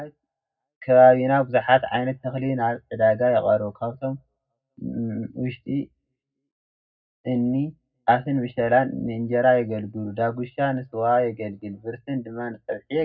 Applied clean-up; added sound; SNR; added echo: none; none; none; reverberation time 0.3 s.